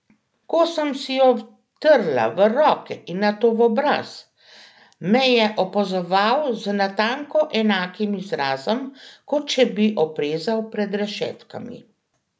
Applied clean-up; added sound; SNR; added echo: none; none; none; none.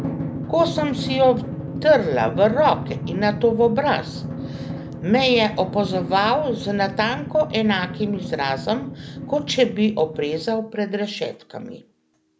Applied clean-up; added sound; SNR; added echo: none; Drum; 9 dB; none.